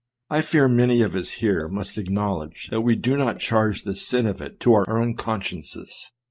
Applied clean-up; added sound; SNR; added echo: neural mask model Resemble Enhance denoiser.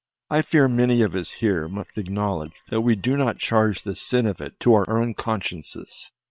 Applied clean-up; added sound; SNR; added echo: neural separator model SepFormer WHAM!.